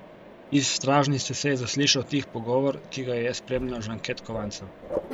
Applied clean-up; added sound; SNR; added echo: none; Mechanisms; 14 dB; none.